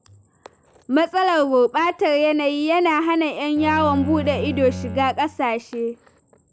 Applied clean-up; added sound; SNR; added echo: none; Bowed string instrument; 10 dB; none.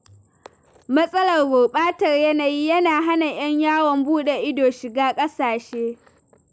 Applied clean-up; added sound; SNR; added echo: none; none; none; none.